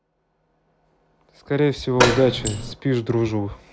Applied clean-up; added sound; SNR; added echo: none; Door; -2 dB; none.